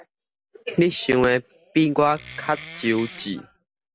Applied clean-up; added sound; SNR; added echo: none; Wood; 17 dB; none.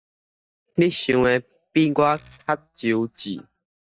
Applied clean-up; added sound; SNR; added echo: neural mask model DeepFilterNet 3.